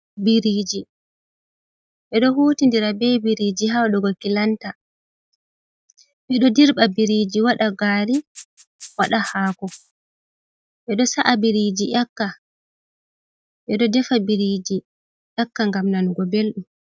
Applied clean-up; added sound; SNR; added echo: neural mask model RNNoise.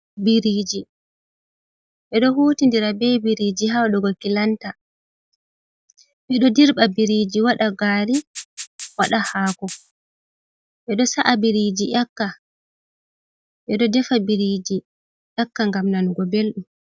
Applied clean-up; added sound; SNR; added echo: none; Rattle (instrument); 14 dB; none.